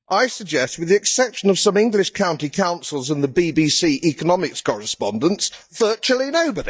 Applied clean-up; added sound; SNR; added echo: neural mask model DeepFilterNet 3.